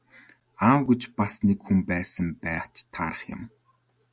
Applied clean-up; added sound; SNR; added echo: none; none; none; none.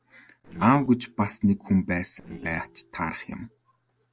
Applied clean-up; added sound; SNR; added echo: neural separator model SepFormer DNS4.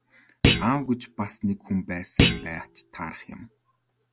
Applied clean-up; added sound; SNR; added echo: none; Thump, thud; -3 dB; none.